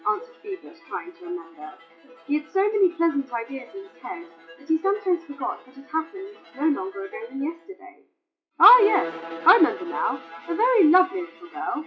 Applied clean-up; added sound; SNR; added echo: classical method WPE with log-MMSE.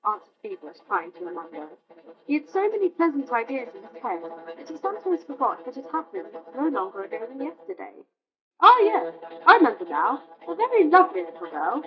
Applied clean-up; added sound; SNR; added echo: neural mask model DeepFilterNet 3.